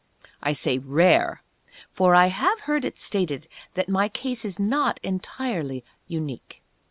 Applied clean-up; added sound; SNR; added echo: none; none; none; none.